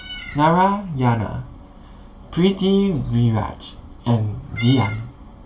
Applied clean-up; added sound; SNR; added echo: none; Meow; 20 dB; reverberation time 0.2 s.